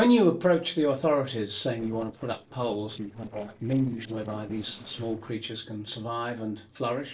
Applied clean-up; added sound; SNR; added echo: neural separator model SepFormer DNS4.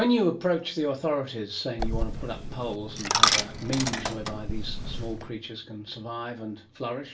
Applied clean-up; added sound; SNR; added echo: none; Coin (dropping); -2 dB; reverberation time 0.3 s.